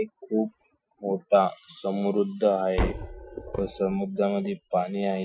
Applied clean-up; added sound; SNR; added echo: classical method Wiener filter.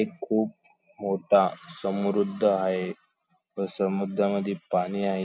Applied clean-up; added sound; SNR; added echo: none; none; none; none.